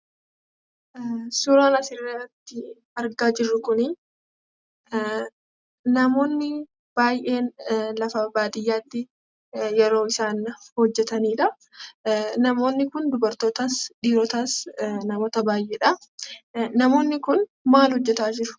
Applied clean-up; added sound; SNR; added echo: none; none; none; none.